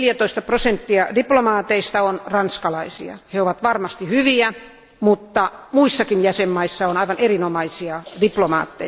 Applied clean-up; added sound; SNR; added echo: none; none; none; none.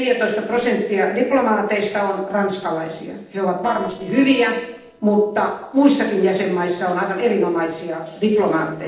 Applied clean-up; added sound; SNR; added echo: neural separator model SepFormer DNS4.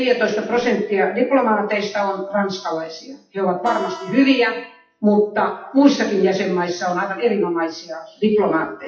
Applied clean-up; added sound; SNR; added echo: classical method WPE with log-MMSE.